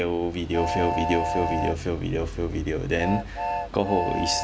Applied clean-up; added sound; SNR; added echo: none; Train; 4 dB; none.